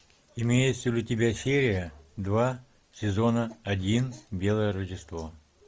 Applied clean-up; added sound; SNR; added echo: none; none; none; none.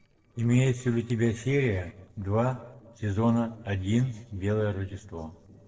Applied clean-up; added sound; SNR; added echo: neural separator model SepFormer DNS4.